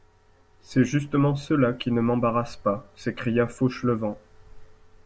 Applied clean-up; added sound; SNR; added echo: none; none; none; none.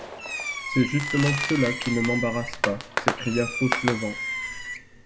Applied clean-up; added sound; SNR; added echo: none; Fireworks; 3 dB; reverberation time 1.5 s.